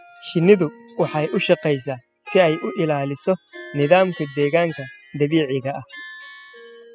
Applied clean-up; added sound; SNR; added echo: classical method spectral subtraction.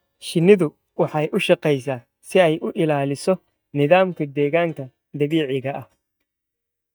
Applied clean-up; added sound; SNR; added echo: neural mask model DeepFilterNet 3.